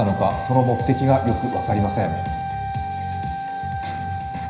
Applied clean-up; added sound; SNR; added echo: none; Wind instrument, woodwind instrument; 6 dB; reverberation time 0.9 s.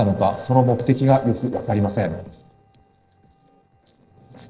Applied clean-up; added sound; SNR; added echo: neural separator model SepFormer DNS4.